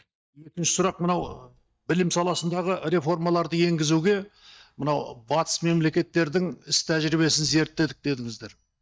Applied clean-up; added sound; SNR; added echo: neural mask model DeepFilterNet 3.